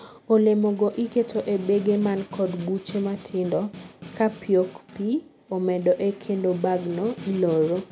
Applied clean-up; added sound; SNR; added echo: none; Snare drum; 19 dB; none.